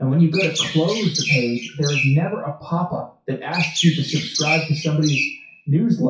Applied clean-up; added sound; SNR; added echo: classical method WPE with log-MMSE.